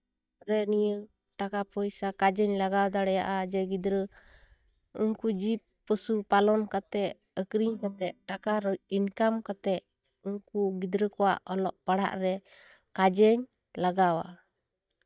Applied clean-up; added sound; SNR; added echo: neural mask model DeepFilterNet 3.